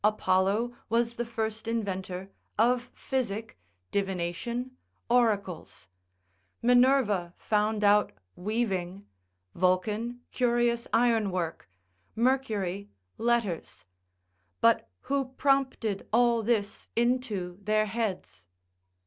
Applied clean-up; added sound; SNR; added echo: none; none; none; none.